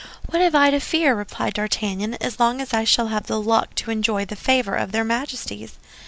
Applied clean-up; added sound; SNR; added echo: none; none; none; none.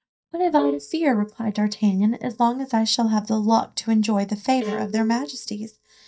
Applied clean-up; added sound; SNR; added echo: neural mask model DeepFilterNet 3.